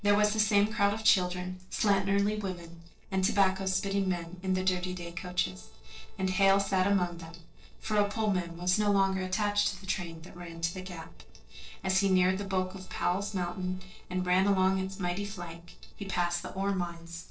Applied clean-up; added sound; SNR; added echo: neural separator model SepFormer DNS4.